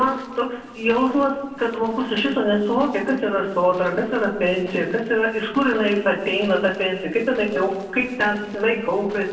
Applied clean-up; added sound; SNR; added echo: neural separator model SepFormer DNS4.